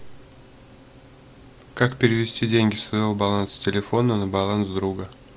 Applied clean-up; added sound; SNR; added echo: none; none; none; none.